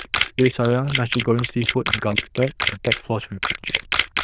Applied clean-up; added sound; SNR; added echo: neural diffusion model UNIVERSE++.